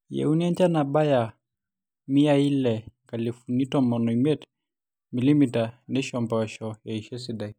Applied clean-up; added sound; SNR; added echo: none; none; none; none.